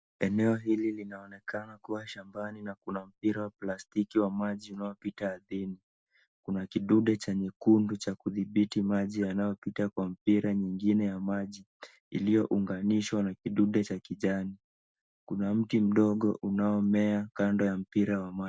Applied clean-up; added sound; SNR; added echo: none; none; none; none.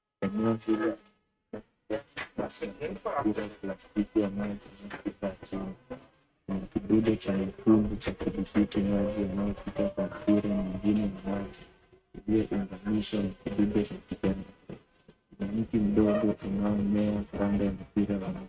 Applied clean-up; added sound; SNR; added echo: neural mask model RNNoise.